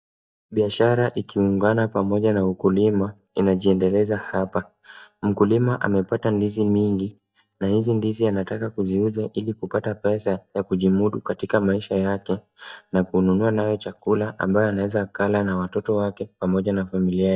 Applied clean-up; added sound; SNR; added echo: neural mask model DeepFilterNet 3.